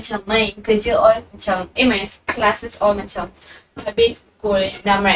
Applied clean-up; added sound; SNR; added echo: neural mask model RNNoise.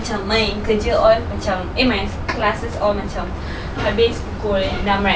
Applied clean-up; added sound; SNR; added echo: none; Boat, Water vehicle; 12 dB; none.